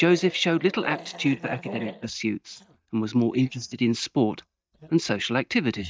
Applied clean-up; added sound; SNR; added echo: neural mask model DeepFilterNet 3.